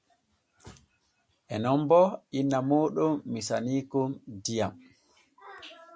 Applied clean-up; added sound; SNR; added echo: none; none; none; none.